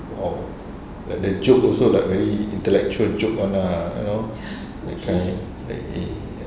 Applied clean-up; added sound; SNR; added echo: none; none; none; none.